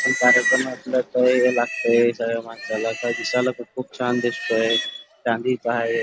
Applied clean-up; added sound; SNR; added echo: none; Livestock, farm animals, working animals; 6 dB; none.